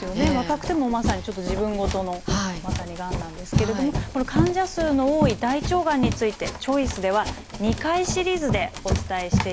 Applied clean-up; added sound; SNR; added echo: none; Run; 3 dB; none.